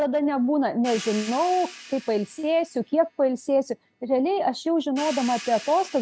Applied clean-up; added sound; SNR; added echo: none; Hi-hat; 18 dB; none.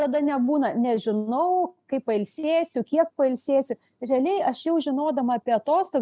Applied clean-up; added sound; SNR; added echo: none; none; none; none.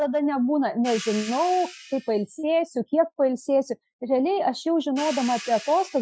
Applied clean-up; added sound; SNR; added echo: classical method Wiener filter.